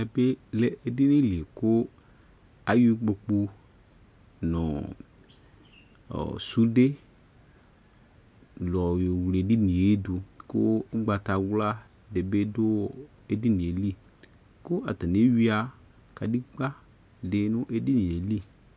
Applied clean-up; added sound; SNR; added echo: none; none; none; none.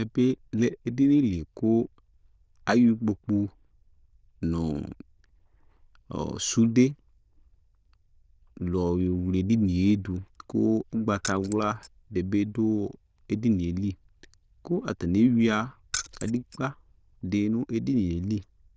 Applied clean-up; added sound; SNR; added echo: neural diffusion model UNIVERSE++.